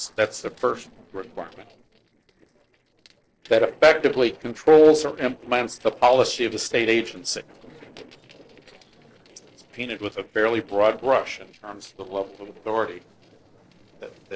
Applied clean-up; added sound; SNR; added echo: neural separator model SepFormer DNS4.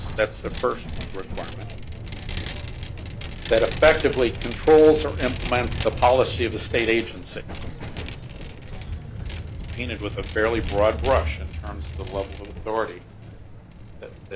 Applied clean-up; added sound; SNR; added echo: none; Vehicle; 7 dB; none.